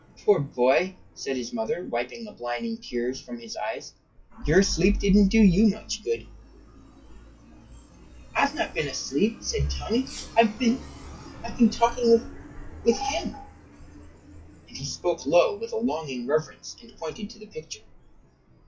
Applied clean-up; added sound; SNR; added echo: classical method WPE with log-MMSE.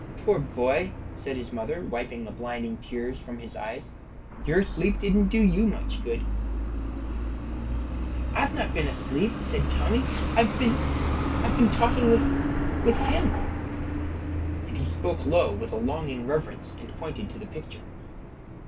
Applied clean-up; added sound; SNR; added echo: none; Truck; 1 dB; reverberation time 0.2 s.